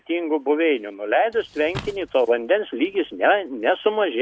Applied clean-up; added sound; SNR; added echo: none; none; none; none.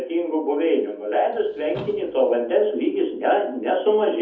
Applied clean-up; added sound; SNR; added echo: none; none; none; reverberation time 0.5 s.